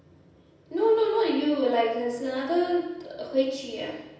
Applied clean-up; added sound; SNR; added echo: none; none; none; reverberation time 0.9 s.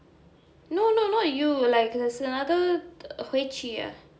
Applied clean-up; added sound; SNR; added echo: none; none; none; none.